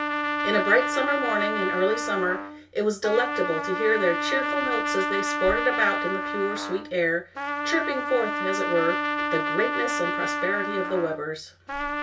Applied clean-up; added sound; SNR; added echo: none; Trumpet; 2 dB; reverberation time 0.2 s.